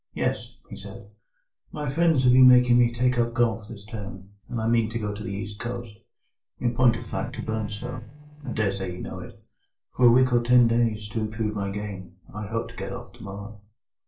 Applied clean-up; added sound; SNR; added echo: neural separator model SepFormer DNS4.